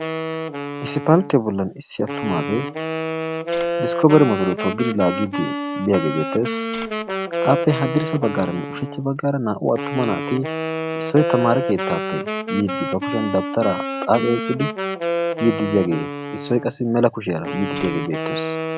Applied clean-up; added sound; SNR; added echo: none; Tap + Wind instrument, woodwind instrument; 4 dB; none.